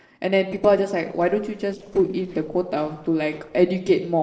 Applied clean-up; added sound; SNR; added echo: neural separator model SepFormer DNS4.